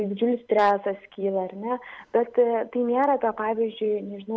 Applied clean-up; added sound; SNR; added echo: none; none; none; none.